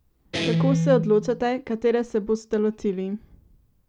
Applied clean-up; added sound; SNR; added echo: none; Guitar; 4 dB; none.